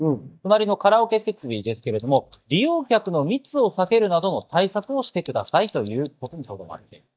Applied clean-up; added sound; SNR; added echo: neural mask model DeepFilterNet 3.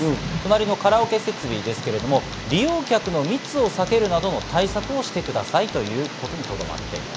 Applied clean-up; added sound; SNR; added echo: none; Tick; 10 dB; none.